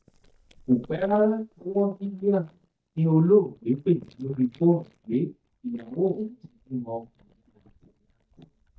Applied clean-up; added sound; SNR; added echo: neural mask model DeepFilterNet 3.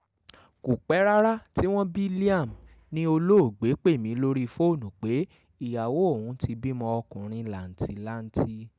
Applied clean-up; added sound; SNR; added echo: none; none; none; none.